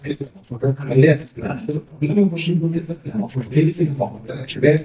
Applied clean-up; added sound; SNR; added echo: neural mask model DeepFilterNet 3.